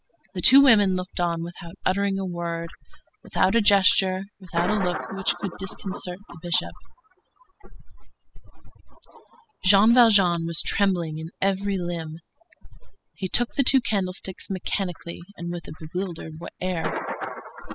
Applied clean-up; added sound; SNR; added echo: classical method spectral subtraction.